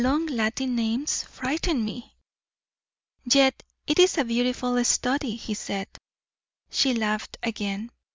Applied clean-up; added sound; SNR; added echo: none; none; none; none.